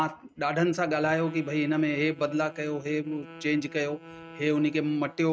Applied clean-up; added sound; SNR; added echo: neural mask model RNNoise.